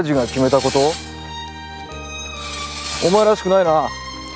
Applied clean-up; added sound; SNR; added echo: none; Tools; 12 dB; none.